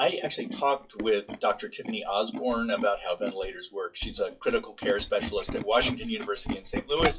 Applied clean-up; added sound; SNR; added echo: classical method WPE with log-MMSE.